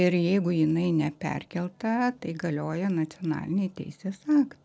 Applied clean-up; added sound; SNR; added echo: none; none; none; none.